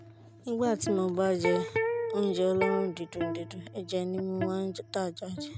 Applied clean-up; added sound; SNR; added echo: none; Electric guitar; 4 dB; none.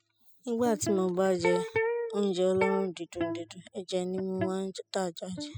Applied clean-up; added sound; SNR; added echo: classical method spectral subtraction.